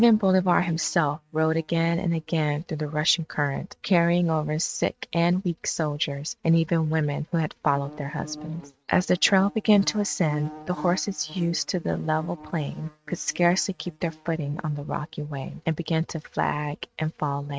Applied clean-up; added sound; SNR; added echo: neural mask model RNNoise.